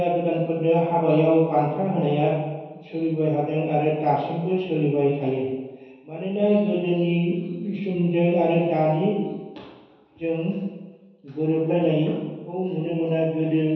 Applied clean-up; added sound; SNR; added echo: none; none; none; reverberation time 1.2 s.